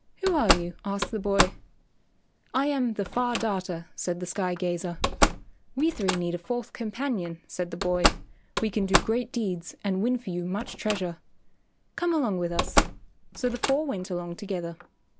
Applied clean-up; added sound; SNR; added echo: none; Slam; 2 dB; none.